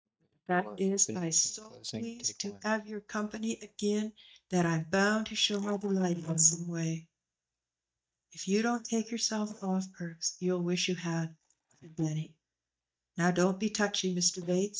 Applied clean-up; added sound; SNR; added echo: neural mask model DeepFilterNet 3.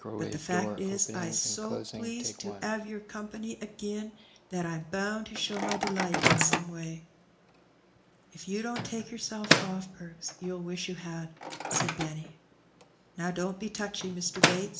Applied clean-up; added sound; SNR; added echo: none; Microwave oven; -1 dB; reverberation time 0.4 s.